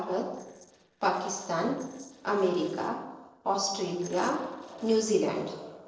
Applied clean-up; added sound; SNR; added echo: neural separator model SepFormer DNS4.